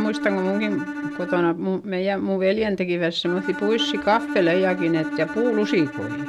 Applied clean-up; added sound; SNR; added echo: none; Bowed string instrument; 8 dB; none.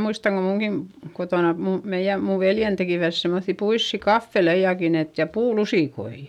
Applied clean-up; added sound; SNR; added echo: none; none; none; none.